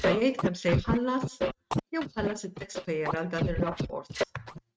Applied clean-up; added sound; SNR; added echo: neural mask model RNNoise.